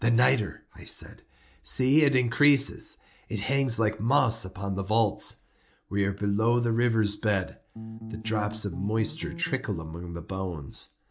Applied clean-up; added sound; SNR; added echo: none; Bass guitar; 11 dB; none.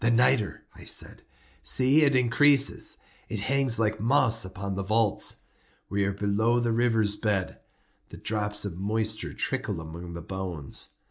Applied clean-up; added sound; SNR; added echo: none; none; none; none.